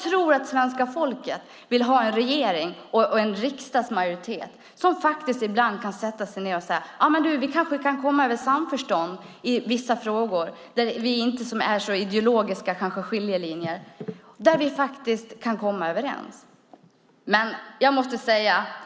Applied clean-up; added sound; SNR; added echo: none; none; none; none.